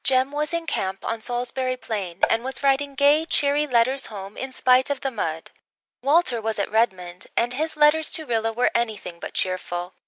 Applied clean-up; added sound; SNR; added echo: neural mask model Resemble Enhance denoiser.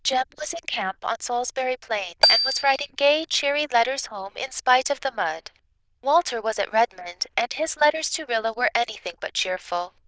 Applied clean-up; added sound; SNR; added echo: neural diffusion model UNIVERSE++.